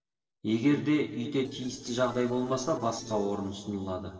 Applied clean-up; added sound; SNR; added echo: neural separator model SepFormer DNS4.